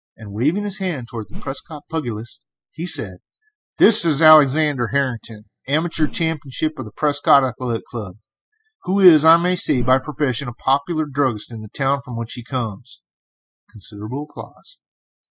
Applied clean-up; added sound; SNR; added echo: classical method spectral subtraction.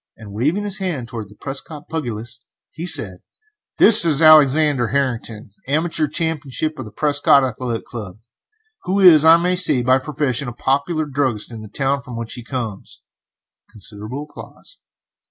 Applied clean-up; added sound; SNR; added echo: none; none; none; none.